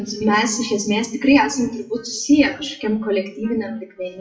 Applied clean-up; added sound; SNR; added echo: classical method WPE with log-MMSE.